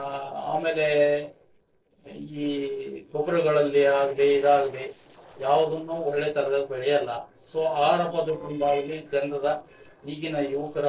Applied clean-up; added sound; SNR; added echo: neural separator model SepFormer DNS4.